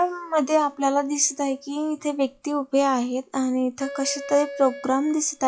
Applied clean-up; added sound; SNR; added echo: classical method log-MMSE.